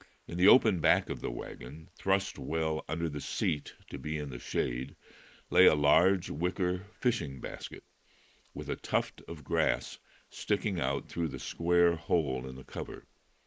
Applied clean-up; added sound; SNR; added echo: neural mask model Resemble Enhance denoiser.